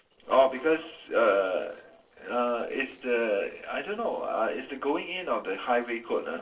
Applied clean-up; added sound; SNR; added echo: neural separator model SepFormer DNS4.